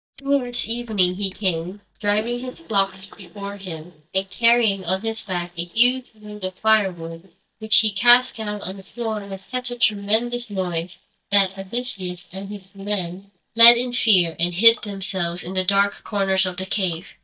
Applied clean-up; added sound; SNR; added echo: neural mask model DeepFilterNet 3.